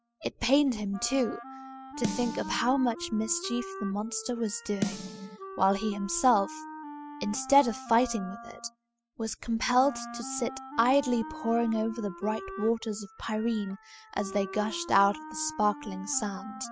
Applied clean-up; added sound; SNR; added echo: classical method spectral subtraction.